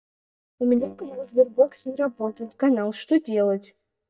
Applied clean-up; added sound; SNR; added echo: neural mask model DeepFilterNet 3.